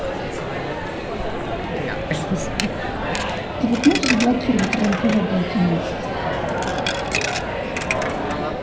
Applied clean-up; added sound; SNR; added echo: none; Coin (dropping); -1 dB; reverberation time 0.9 s.